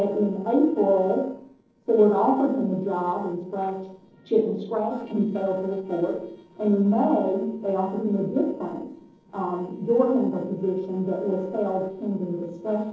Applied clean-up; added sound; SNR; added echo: neural separator model SepFormer DNS4.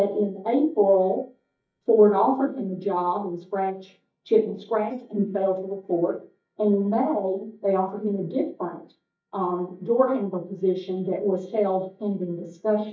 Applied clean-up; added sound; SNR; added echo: neural mask model DeepFilterNet 3.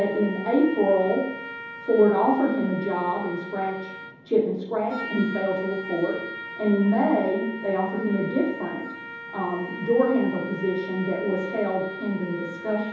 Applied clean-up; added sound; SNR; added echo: none; Trumpet; 13 dB; reverberation time 0.9 s.